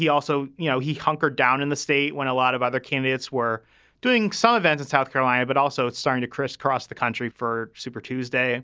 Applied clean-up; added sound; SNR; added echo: none; none; none; none.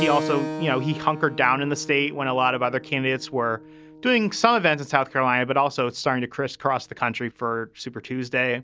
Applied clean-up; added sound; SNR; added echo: none; Keyboard (musical); 12 dB; none.